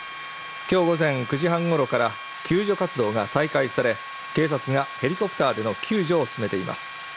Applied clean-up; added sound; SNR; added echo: none; none; none; none.